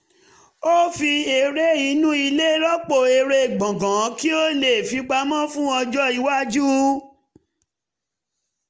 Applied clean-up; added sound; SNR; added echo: none; none; none; none.